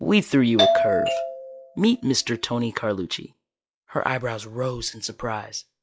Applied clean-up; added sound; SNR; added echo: classical method log-MMSE.